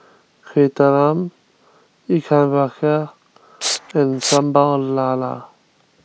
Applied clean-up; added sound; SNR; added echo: none; Respiratory sounds; 5 dB; none.